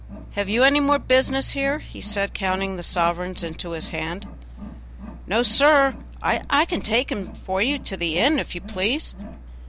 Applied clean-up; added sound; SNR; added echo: none; Wild animals; 17 dB; none.